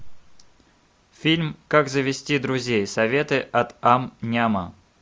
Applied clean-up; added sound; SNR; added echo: none; none; none; none.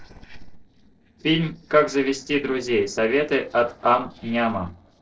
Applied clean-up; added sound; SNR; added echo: neural separator model SepFormer DNS4.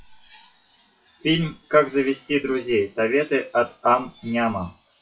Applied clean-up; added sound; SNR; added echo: classical method WPE with log-MMSE.